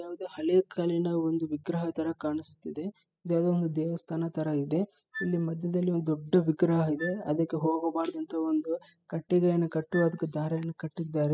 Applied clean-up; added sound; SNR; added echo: classical method spectral subtraction.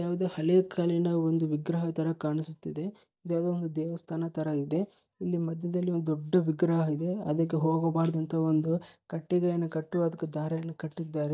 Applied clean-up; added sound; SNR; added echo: neural mask model DeepFilterNet 3.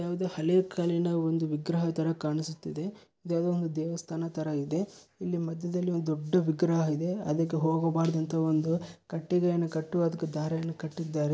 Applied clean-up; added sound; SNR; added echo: none; none; none; none.